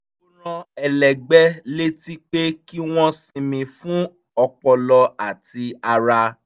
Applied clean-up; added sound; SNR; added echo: none; none; none; none.